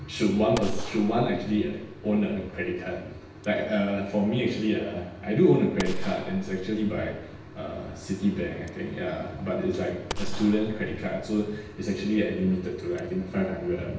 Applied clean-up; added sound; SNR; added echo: none; Gunshot, gunfire; 10 dB; reverberation time 0.9 s.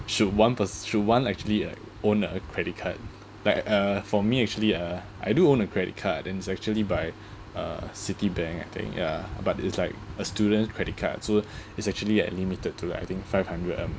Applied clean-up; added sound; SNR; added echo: none; none; none; none.